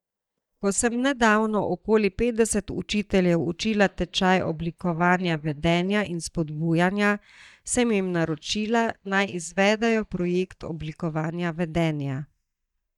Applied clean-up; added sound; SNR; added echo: neural mask model DeepFilterNet 3.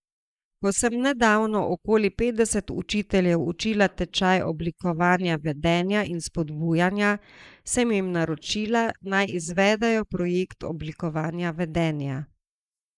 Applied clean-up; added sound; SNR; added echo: neural mask model Resemble Enhance denoiser.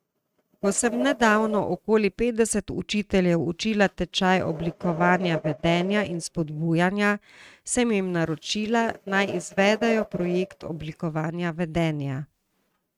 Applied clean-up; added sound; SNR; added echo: neural mask model RNNoise.